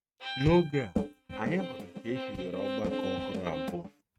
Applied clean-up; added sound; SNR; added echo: neural mask model RNNoise.